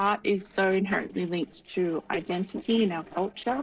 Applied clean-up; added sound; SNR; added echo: neural separator model SepFormer DNS4.